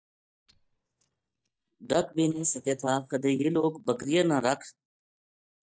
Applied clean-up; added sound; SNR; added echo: neural mask model DeepFilterNet 3.